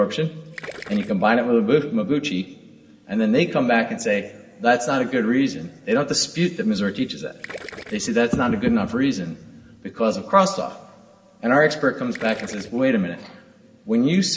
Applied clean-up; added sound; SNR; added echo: none; Gurgling; 19 dB; reverberation time 2.1 s.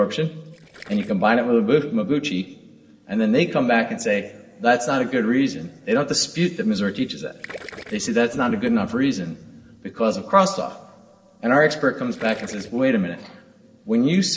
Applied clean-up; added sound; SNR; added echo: neural separator model SepFormer DNS4.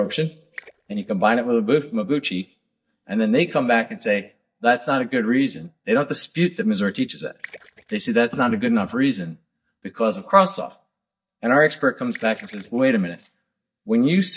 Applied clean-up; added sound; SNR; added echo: neural mask model DeepFilterNet 3.